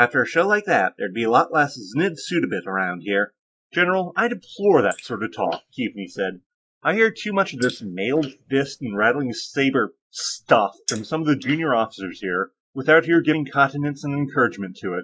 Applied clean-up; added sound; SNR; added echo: neural mask model Resemble Enhance denoiser.